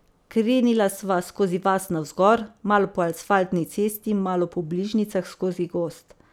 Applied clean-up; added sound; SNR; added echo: none; none; none; none.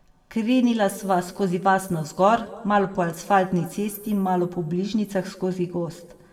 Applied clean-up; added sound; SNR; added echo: none; none; none; reverberation time 1.5 s.